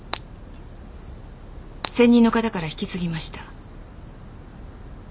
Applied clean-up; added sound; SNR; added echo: none; Shatter; 18 dB; none.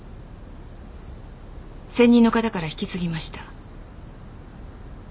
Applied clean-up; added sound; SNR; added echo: none; none; none; none.